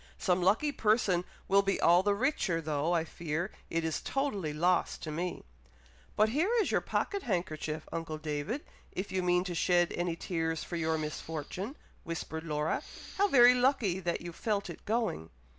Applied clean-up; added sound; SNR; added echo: none; Respiratory sounds; 19 dB; none.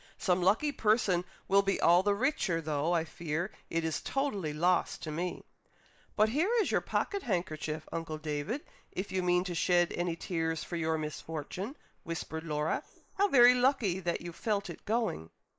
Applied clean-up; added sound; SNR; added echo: neural mask model Resemble Enhance denoiser.